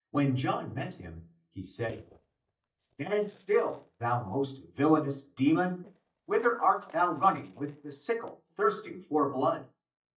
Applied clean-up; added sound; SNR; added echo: neural mask model DeepFilterNet 3.